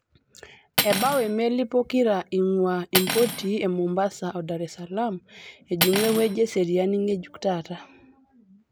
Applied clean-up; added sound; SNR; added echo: none; Cutlery, silverware; 7 dB; none.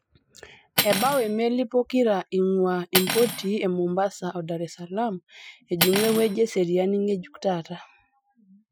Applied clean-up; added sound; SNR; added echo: classical method Wiener filter.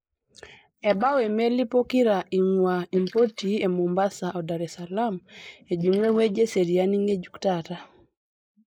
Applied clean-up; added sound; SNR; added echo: neural mask model Resemble Enhance denoiser.